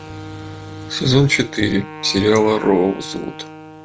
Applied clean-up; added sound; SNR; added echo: none; Wind instrument, woodwind instrument; 15 dB; none.